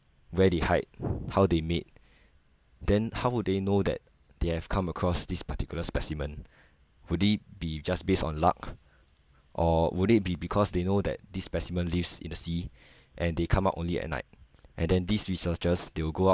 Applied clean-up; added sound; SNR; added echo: none; none; none; none.